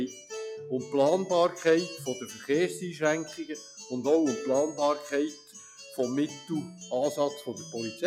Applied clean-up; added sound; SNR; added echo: classical method log-MMSE.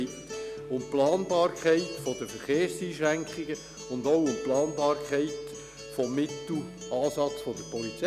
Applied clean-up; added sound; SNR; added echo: none; Acoustic guitar; 11 dB; none.